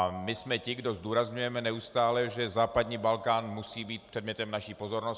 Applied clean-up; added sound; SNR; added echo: none; none; none; none.